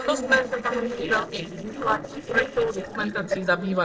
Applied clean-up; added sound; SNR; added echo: neural separator model SepFormer DNS4.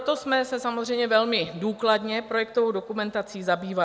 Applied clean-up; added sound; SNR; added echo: none; none; none; none.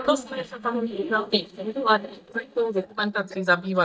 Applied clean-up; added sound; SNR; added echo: neural mask model DeepFilterNet 3.